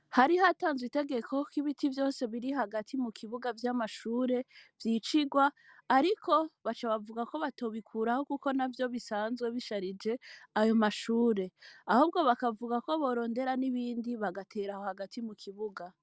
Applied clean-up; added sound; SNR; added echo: none; none; none; none.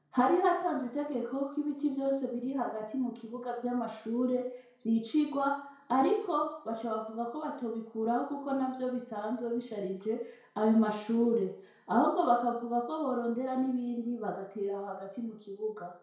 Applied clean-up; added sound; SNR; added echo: none; none; none; reverberation time 0.6 s.